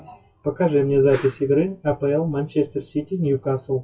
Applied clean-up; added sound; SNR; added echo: classical method WPE with log-MMSE.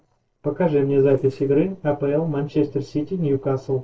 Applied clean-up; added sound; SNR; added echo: neural separator model SepFormer DNS4.